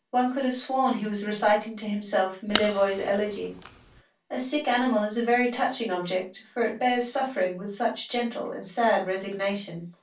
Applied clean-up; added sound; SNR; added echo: none; Fire; 9 dB; reverberation time 0.2 s.